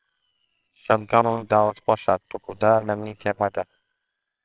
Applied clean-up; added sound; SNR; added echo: neural separator model SepFormer WHAMR!.